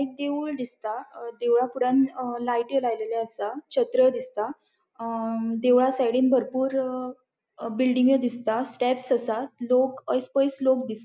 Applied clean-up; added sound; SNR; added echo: none; none; none; none.